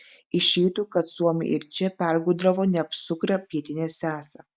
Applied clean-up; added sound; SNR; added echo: none; none; none; none.